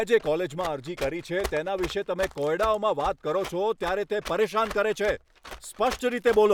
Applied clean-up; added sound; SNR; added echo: none; Run; 15 dB; none.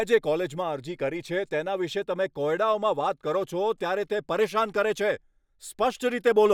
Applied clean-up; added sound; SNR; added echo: none; none; none; none.